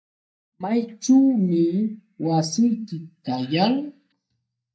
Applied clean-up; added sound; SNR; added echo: neural mask model DeepFilterNet 3.